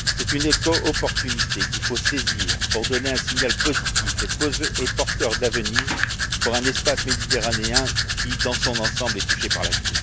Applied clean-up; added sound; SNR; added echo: none; Domestic sounds, home sounds; -4 dB; none.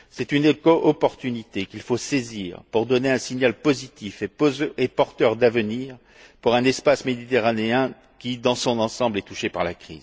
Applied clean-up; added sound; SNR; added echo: none; none; none; none.